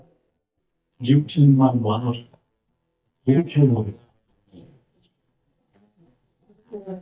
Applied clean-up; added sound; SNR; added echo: neural mask model DeepFilterNet 3.